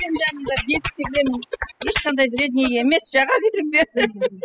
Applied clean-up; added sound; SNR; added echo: classical method spectral subtraction.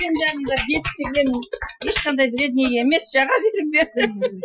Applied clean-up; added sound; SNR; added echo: classical method Wiener filter.